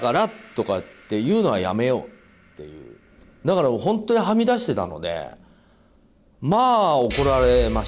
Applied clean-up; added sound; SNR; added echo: none; none; none; none.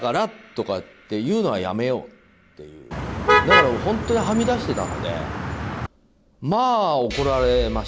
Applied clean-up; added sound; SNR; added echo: none; Motor vehicle (road); -1 dB; none.